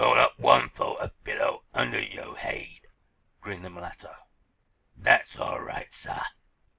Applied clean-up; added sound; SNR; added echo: none; none; none; none.